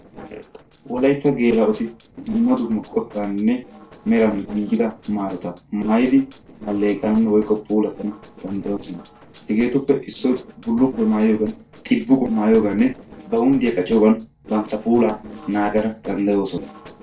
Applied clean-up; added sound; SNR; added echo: neural separator model SepFormer DNS4.